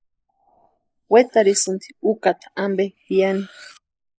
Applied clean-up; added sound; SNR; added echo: neural mask model Resemble Enhance denoiser.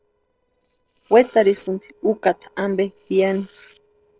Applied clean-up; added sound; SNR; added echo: neural separator model SepFormer DNS4.